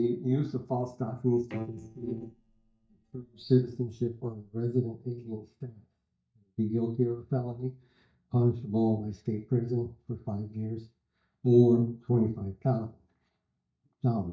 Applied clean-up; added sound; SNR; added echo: neural mask model DeepFilterNet 3.